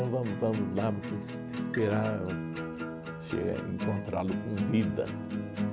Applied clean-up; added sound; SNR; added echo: none; Acoustic guitar; 2 dB; none.